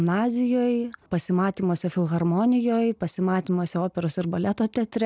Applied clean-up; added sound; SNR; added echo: none; none; none; none.